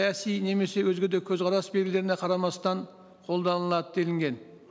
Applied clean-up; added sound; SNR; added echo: none; none; none; none.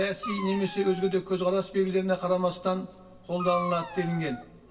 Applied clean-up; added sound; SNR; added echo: none; Dog; 13 dB; reverberation time 0.2 s.